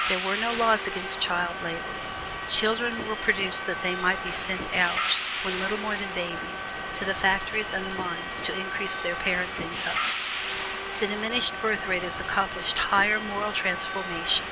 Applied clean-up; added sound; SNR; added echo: none; Subway, metro, underground; 3 dB; none.